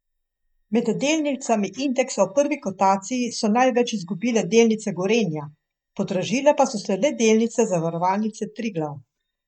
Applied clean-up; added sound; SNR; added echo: neural mask model DeepFilterNet 3.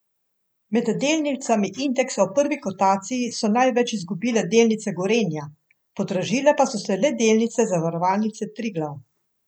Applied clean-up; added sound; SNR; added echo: none; none; none; none.